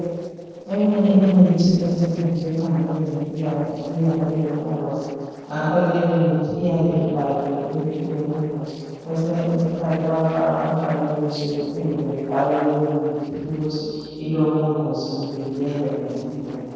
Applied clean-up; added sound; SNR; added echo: neural separator model SepFormer DNS4.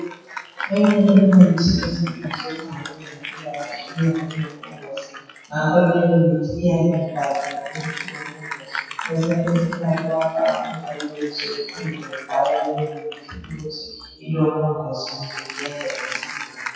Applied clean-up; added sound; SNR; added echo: classical method WPE with log-MMSE.